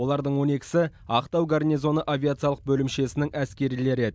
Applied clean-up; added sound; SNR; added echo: none; none; none; none.